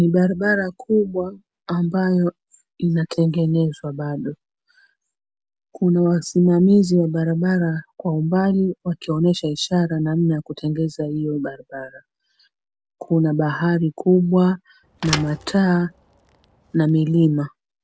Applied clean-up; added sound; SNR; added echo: none; Thump, thud; 14 dB; none.